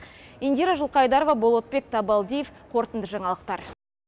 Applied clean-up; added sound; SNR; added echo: none; none; none; none.